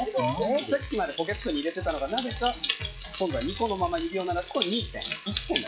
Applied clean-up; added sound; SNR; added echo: classical method log-MMSE.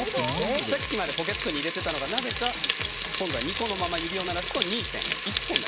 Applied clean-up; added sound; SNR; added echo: none; Frying (food); 1 dB; none.